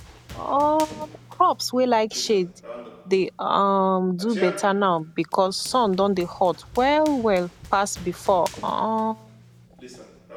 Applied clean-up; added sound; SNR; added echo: none; Run; 18 dB; none.